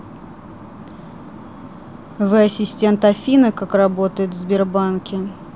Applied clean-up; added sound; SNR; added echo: none; none; none; none.